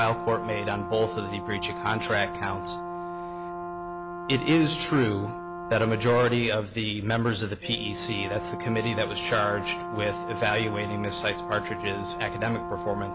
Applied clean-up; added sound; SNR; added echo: none; Brass instrument; 8 dB; none.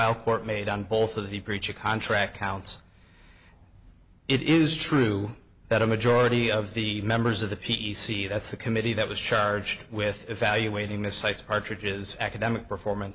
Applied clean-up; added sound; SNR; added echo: none; none; none; none.